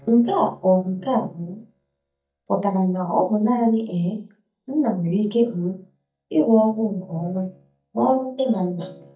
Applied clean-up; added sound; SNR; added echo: neural mask model DeepFilterNet 3.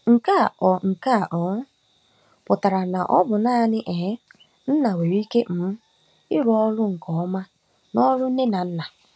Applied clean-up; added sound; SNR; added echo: none; none; none; none.